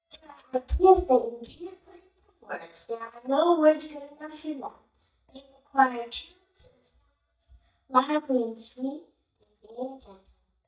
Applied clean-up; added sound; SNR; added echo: neural mask model DeepFilterNet 3.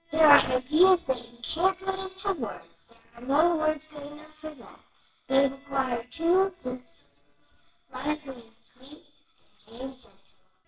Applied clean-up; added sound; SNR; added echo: neural separator model SepFormer WHAMR!.